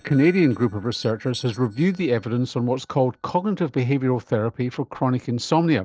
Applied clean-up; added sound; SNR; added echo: neural separator model SepFormer DNS4.